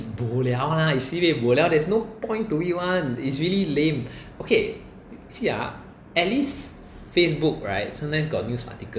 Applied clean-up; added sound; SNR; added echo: none; none; none; none.